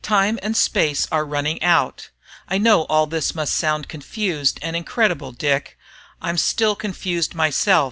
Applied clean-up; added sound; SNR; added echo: none; none; none; none.